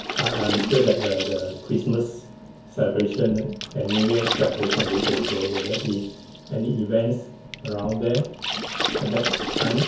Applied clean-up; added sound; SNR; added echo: none; Water / Splash, splatter; 5 dB; reverberation time 0.6 s.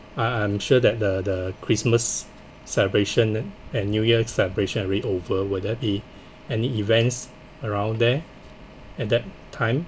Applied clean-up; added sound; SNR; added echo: none; none; none; none.